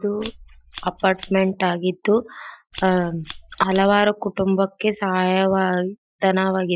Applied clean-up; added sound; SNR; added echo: classical method Wiener filter.